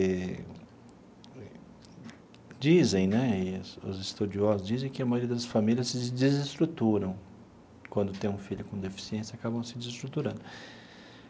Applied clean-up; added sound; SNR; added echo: none; none; none; none.